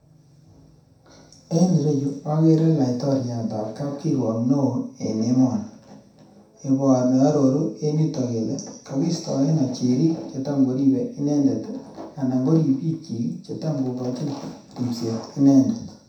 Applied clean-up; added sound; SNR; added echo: none; none; none; reverberation time 0.7 s.